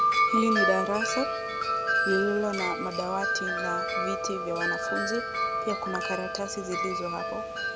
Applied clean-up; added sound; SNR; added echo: none; Wind chime; -3 dB; none.